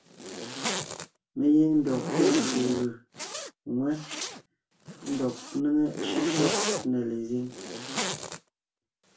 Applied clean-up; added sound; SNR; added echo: none; Zipper (clothing); 3 dB; reverberation time 0.2 s.